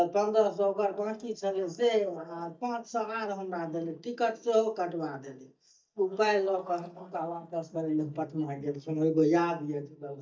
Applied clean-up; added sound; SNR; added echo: neural mask model DeepFilterNet 3.